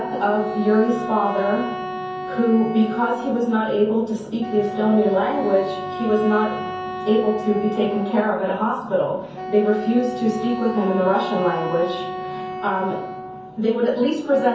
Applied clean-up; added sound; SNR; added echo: none; Wind instrument, woodwind instrument; 9 dB; reverberation time 0.6 s.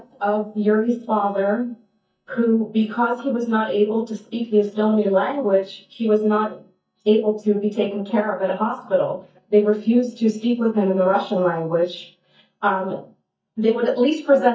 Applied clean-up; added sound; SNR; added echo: neural mask model DeepFilterNet 3.